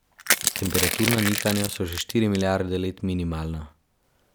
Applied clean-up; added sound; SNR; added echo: none; Crushing; 2 dB; none.